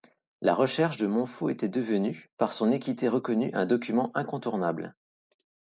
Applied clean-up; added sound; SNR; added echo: neural mask model Resemble Enhance denoiser.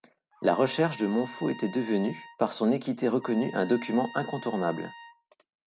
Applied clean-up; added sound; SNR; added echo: none; Trumpet; 18 dB; none.